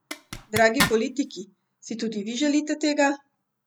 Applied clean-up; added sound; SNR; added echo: none; Zipper (clothing); 4 dB; none.